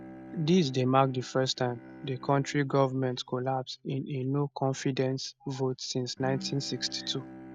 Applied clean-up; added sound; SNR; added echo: neural mask model RNNoise.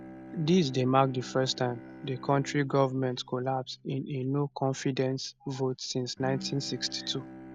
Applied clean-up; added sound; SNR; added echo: none; Bowed string instrument; 17 dB; none.